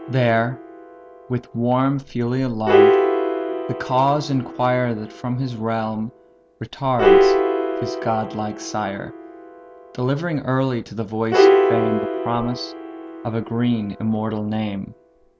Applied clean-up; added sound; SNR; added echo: none; Piano; -1 dB; none.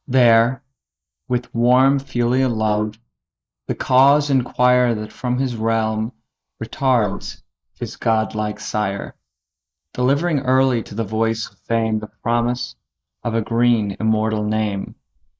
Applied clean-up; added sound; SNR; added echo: neural mask model Resemble Enhance denoiser.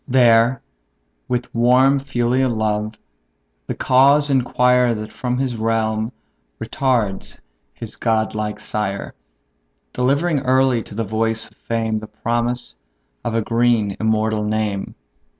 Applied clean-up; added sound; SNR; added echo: none; none; none; none.